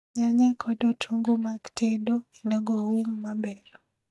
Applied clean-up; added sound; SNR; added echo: neural mask model DeepFilterNet 3.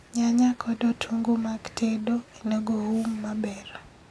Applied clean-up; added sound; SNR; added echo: none; none; none; none.